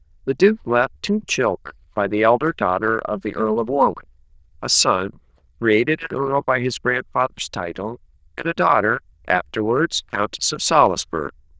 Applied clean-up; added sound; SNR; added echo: neural diffusion model UNIVERSE++.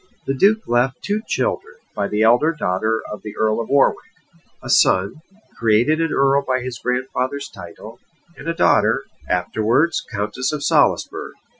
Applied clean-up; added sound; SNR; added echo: classical method Wiener filter.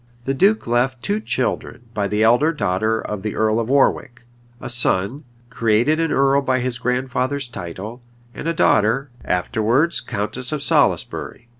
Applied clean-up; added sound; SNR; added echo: none; none; none; none.